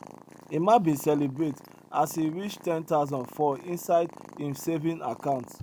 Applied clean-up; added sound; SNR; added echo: none; Purr; 20 dB; none.